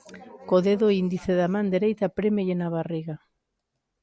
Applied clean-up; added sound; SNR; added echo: none; none; none; none.